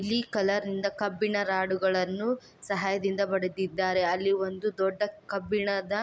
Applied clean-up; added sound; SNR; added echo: none; none; none; none.